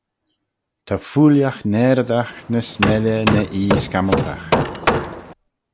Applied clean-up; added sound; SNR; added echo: none; Hammer; 2 dB; none.